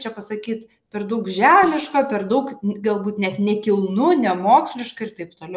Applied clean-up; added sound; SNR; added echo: neural separator model SepFormer DNS4.